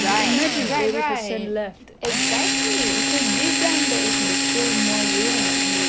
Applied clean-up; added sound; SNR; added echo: none; Drill; -4 dB; none.